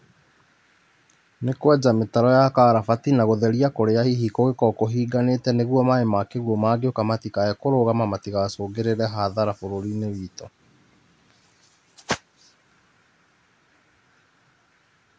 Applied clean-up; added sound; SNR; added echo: none; none; none; none.